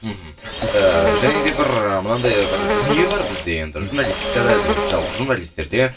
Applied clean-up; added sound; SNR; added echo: none; Insect; 1 dB; reverberation time 0.2 s.